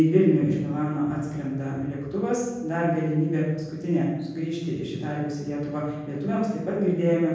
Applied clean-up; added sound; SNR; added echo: none; none; none; reverberation time 1.3 s.